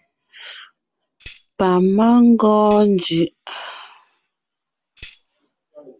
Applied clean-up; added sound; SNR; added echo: none; Tambourine; 13 dB; none.